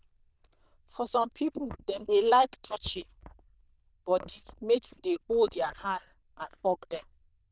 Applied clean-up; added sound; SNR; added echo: neural diffusion model UNIVERSE++.